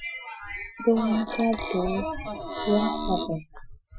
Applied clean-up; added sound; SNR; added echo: classical method Wiener filter.